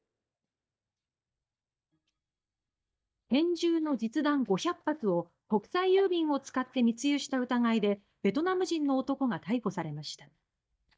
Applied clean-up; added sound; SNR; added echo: neural mask model DeepFilterNet 3.